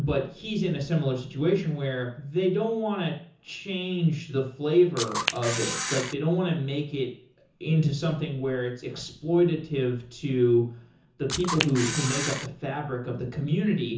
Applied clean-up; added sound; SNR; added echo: none; Camera; 4 dB; reverberation time 0.6 s.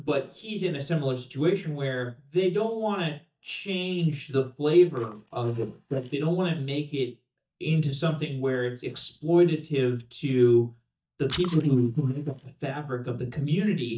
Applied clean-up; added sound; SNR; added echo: neural mask model DeepFilterNet 3.